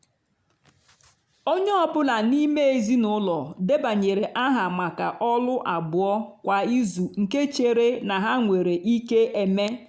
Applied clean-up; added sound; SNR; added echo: none; none; none; none.